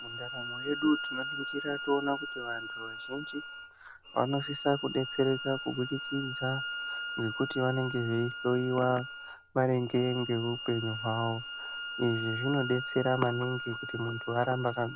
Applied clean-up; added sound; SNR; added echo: none; Bowed string instrument; 7 dB; none.